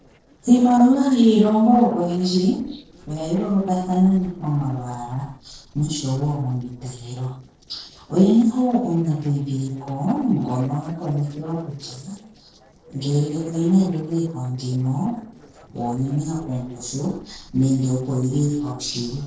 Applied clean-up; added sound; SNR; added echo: neural separator model SepFormer DNS4.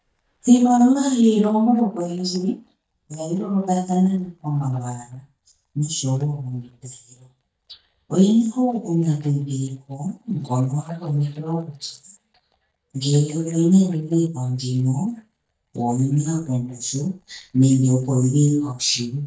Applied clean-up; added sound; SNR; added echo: neural mask model DeepFilterNet 3.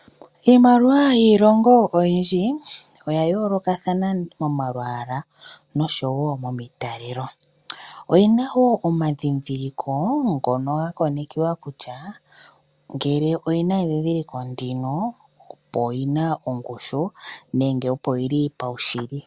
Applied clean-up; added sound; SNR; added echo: none; none; none; none.